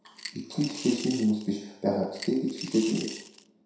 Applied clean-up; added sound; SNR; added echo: none; Coin (dropping) / Glass; 13 dB; reverberation time 0.7 s.